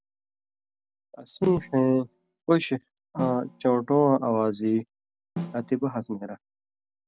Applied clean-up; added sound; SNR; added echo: none; Snare drum; 11 dB; none.